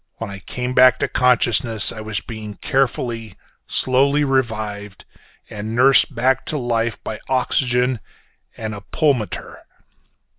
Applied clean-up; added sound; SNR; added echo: none; none; none; none.